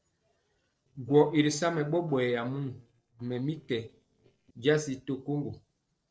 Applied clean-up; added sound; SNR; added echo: neural separator model SepFormer DNS4.